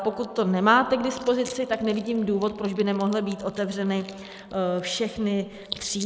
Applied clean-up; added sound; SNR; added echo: neural mask model Resemble Enhance denoiser.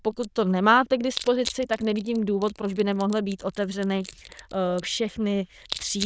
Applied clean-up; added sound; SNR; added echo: neural diffusion model UNIVERSE++.